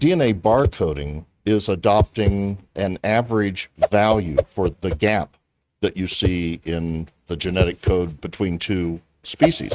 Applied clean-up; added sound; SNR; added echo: neural mask model RNNoise.